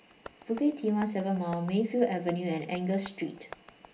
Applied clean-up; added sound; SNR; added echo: none; Tap; 19 dB; reverberation time 0.3 s.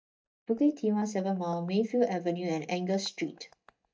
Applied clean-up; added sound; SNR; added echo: neural mask model DeepFilterNet 3.